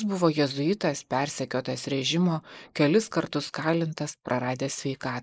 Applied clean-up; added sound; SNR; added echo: neural mask model Resemble Enhance denoiser.